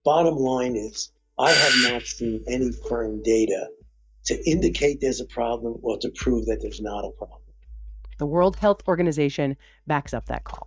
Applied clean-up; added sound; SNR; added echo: neural mask model DeepFilterNet 3.